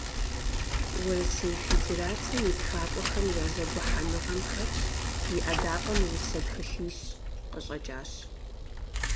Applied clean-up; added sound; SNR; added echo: none; Bicycle; -5 dB; none.